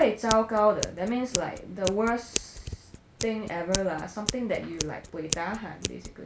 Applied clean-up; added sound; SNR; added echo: none; Scissors; 8 dB; none.